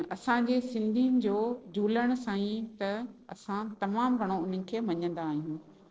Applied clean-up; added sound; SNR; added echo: neural separator model SepFormer DNS4.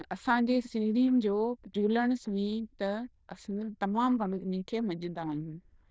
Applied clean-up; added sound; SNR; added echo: neural diffusion model UNIVERSE++.